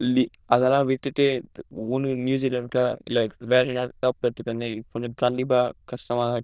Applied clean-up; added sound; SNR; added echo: neural diffusion model UNIVERSE++.